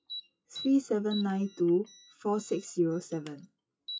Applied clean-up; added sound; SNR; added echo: classical method WPE with log-MMSE.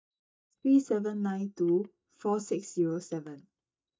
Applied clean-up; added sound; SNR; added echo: neural mask model DeepFilterNet 3.